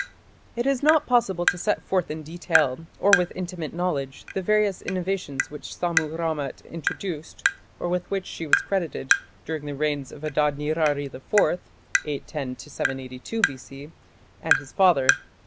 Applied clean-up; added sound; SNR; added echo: none; Tap; 4 dB; none.